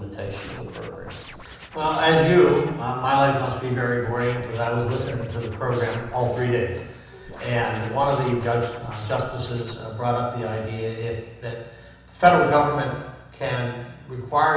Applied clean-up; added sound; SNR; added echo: none; Scratching (performance technique); 18 dB; reverberation time 1.1 s.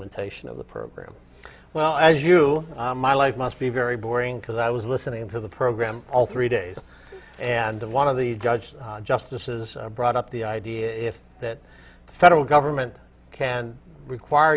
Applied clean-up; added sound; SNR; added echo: none; none; none; none.